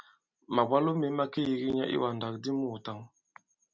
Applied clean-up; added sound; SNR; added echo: none; none; none; none.